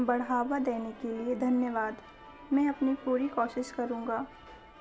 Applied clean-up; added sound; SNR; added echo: none; Church bell; 20 dB; none.